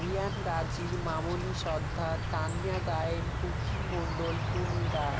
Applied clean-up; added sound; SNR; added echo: none; Insect; -3 dB; none.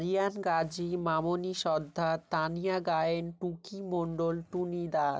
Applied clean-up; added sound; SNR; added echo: none; none; none; none.